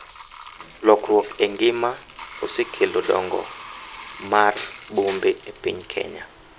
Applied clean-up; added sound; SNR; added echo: none; Bathtub (filling or washing); 14 dB; none.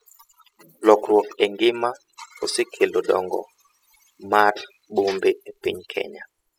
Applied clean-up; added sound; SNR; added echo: classical method spectral subtraction.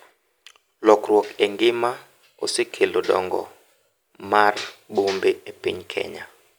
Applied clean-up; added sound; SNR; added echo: none; none; none; none.